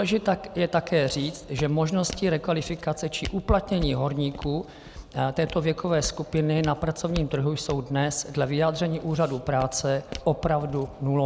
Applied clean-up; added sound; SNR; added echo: none; Walk, footsteps; 16 dB; none.